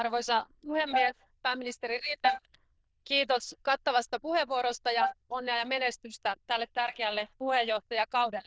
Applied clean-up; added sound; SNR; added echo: neural diffusion model UNIVERSE++.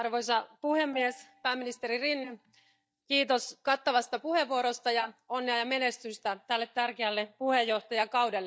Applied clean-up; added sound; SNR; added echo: neural mask model DeepFilterNet 3.